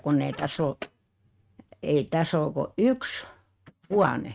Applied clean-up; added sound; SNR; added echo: neural mask model RNNoise.